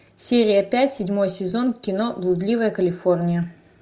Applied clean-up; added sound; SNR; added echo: none; none; none; none.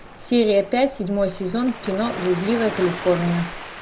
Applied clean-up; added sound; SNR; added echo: none; Waves, surf; 12 dB; none.